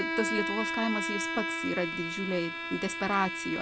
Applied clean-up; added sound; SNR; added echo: none; Bowed string instrument; 1 dB; none.